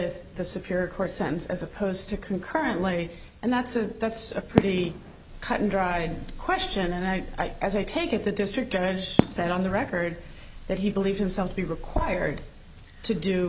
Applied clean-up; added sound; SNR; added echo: none; Fireworks; 5 dB; none.